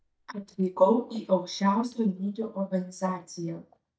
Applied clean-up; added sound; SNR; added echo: neural mask model DeepFilterNet 3.